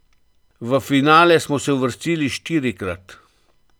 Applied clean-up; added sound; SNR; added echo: none; none; none; none.